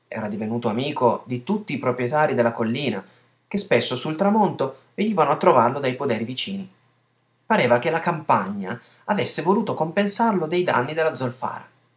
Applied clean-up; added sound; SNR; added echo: none; none; none; none.